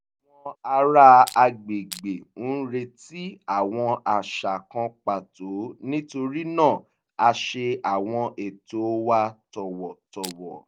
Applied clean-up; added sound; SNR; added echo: none; Crushing; 16 dB; none.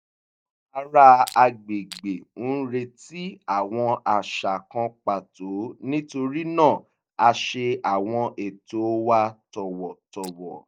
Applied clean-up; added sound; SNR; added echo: neural mask model DeepFilterNet 3.